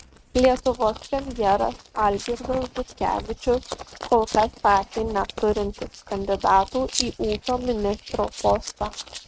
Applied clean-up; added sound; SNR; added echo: neural mask model RNNoise.